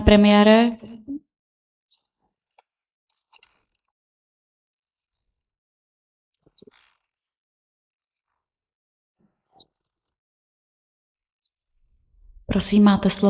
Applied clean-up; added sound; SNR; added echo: neural mask model Resemble Enhance denoiser.